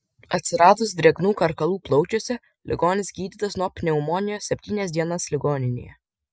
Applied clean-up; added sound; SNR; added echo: none; none; none; none.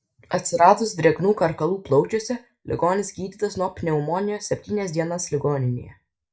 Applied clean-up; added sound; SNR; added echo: none; none; none; reverberation time 0.3 s.